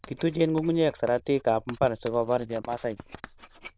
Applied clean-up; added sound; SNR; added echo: neural diffusion model UNIVERSE++.